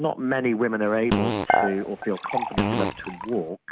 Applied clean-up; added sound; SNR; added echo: none; Fart + Dishes, pots, and pans / Chink, clink; 0 dB; none.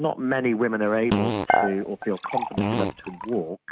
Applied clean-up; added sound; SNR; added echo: neural mask model RNNoise.